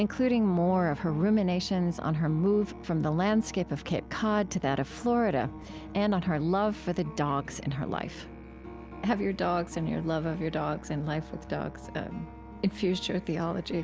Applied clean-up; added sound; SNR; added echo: none; Musical instrument; 18 dB; none.